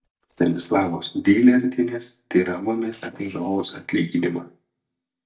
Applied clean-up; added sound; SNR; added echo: neural mask model DeepFilterNet 3.